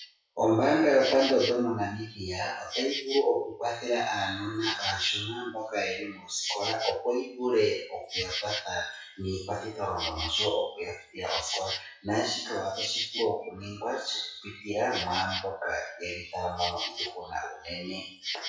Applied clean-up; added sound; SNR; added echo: classical method WPE with log-MMSE.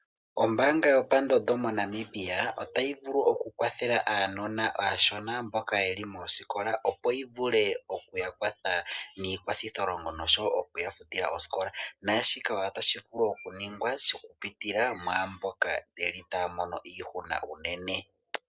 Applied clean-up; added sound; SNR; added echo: none; none; none; none.